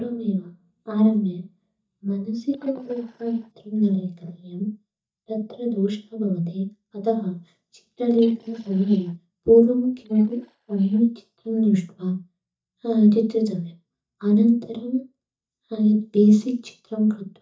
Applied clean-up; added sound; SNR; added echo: neural mask model DeepFilterNet 3.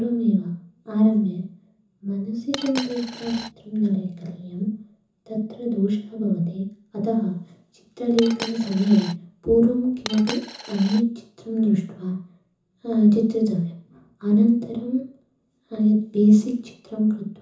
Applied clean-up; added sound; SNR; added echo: none; Coin (dropping); 11 dB; reverberation time 0.6 s.